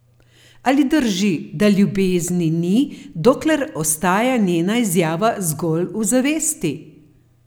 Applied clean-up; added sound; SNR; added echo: none; none; none; none.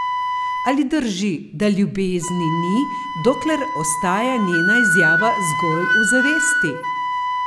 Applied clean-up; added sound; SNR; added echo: none; Wind instrument, woodwind instrument; 0 dB; none.